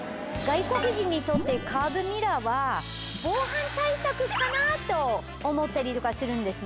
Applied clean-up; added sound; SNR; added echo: none; none; none; none.